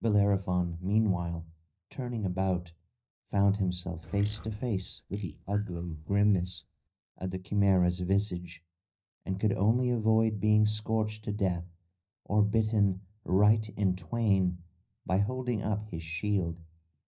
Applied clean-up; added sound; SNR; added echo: neural mask model DeepFilterNet 3.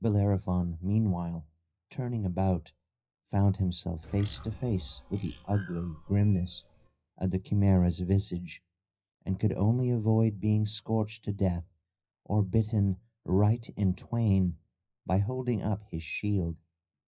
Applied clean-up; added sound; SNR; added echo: classical method WPE with log-MMSE.